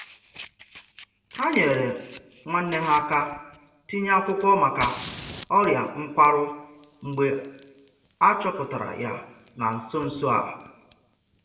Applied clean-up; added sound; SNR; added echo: none; Fire; 15 dB; reverberation time 0.7 s.